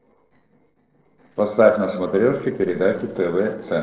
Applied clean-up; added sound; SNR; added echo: neural separator model SepFormer DNS4.